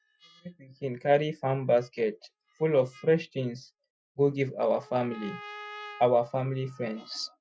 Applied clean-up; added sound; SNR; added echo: classical method Wiener filter.